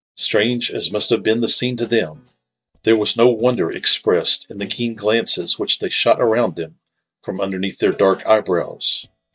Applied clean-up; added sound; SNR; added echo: neural mask model DeepFilterNet 3.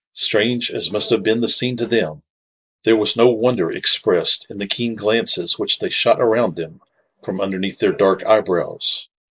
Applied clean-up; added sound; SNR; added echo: neural mask model Resemble Enhance denoiser.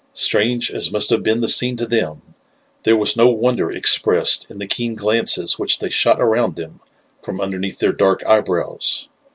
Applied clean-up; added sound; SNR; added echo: none; none; none; none.